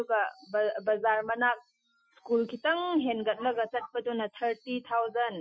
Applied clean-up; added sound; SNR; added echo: classical method Wiener filter.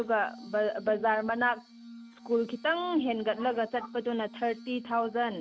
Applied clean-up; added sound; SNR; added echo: none; Glass; 17 dB; none.